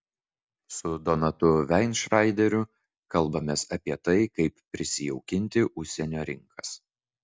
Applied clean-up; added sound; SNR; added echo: none; none; none; none.